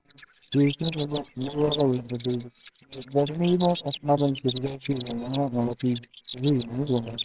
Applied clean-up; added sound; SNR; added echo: neural separator model SepFormer WHAMR!.